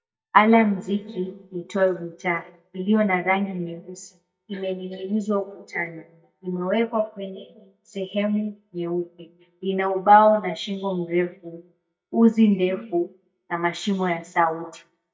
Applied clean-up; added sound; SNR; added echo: neural mask model DeepFilterNet 3.